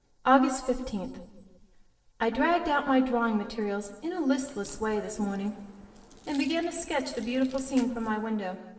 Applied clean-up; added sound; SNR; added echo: neural separator model SepFormer DNS4.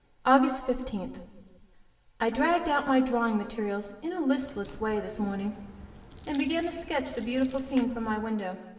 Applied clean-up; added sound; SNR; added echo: none; Crack; 18 dB; reverberation time 1.4 s.